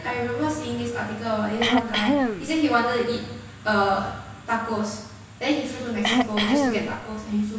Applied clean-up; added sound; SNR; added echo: none; Cough; -2 dB; reverberation time 1.0 s.